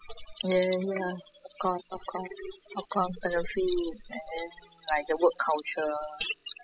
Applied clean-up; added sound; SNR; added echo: classical method spectral subtraction.